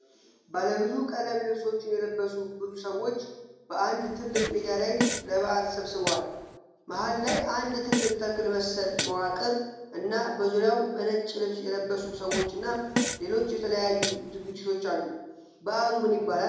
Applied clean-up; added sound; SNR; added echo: none; Fart; 5 dB; reverberation time 0.9 s.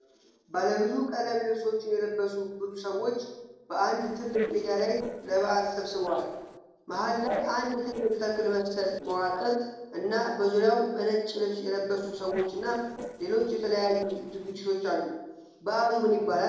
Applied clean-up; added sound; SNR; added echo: neural separator model SepFormer DNS4.